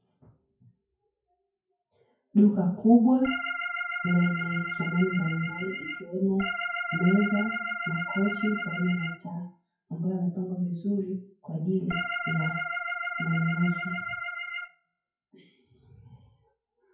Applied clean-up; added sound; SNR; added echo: classical method WPE with log-MMSE.